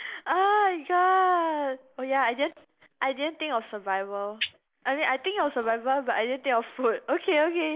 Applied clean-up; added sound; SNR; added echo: neural mask model Resemble Enhance denoiser.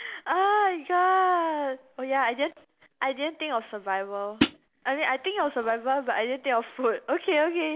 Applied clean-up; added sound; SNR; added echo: none; Hi-hat; -1 dB; none.